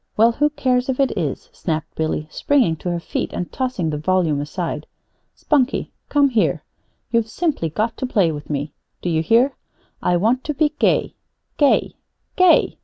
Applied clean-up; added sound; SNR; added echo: none; none; none; none.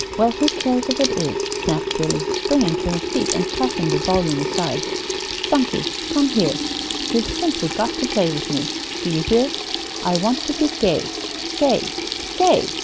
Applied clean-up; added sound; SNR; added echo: none; Sink (filling or washing) / Water tap, faucet; 3 dB; none.